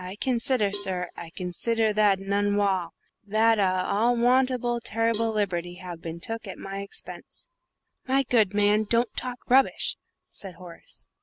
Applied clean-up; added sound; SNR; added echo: none; Cowbell; 15 dB; none.